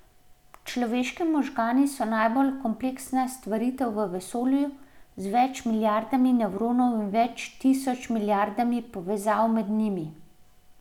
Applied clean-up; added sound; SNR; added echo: none; none; none; none.